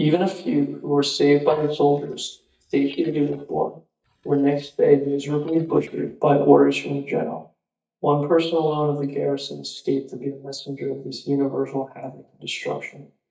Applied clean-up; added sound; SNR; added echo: neural mask model DeepFilterNet 3.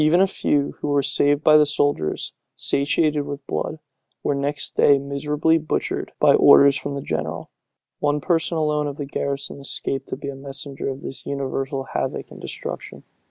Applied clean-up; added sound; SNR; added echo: none; none; none; none.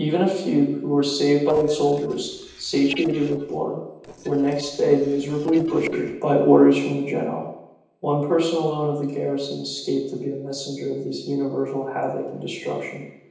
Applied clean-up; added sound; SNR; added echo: neural separator model SepFormer DNS4.